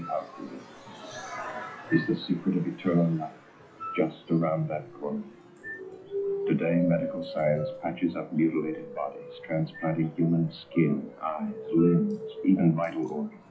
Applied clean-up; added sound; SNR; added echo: classical method log-MMSE.